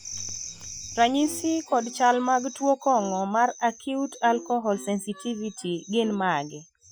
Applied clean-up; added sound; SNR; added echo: classical method Wiener filter.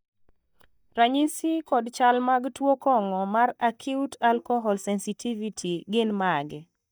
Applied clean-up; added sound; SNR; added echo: neural mask model DeepFilterNet 3.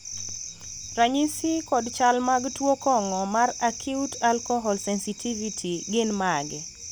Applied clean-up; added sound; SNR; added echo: none; none; none; none.